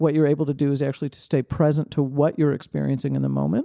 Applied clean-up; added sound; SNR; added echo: none; none; none; none.